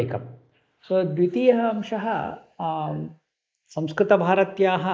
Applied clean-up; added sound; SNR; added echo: neural mask model Resemble Enhance denoiser.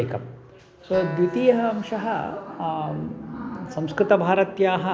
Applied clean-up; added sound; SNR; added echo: none; Acoustic guitar; 19 dB; none.